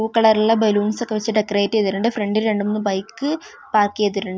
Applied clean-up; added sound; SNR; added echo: none; none; none; none.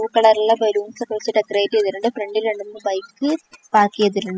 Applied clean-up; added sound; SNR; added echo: classical method spectral subtraction.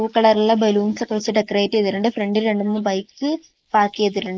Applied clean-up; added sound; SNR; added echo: neural mask model Resemble Enhance denoiser.